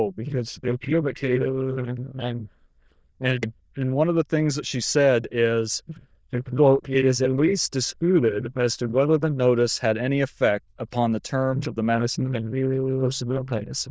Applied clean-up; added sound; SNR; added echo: neural diffusion model UNIVERSE++.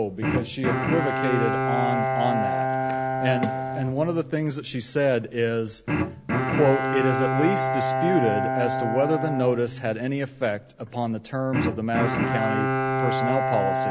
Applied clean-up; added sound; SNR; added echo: none; Bowed string instrument; 0 dB; none.